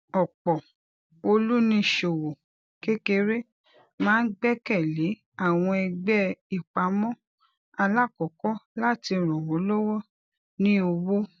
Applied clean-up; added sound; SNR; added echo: none; none; none; none.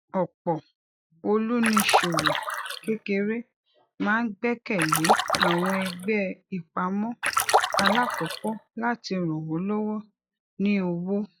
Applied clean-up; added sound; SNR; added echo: classical method log-MMSE.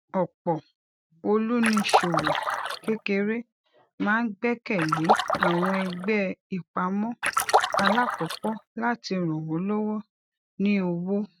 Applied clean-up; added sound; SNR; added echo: neural mask model RNNoise.